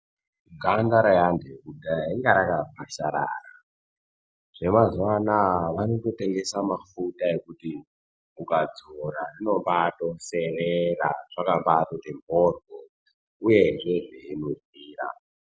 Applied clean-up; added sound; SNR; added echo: none; none; none; none.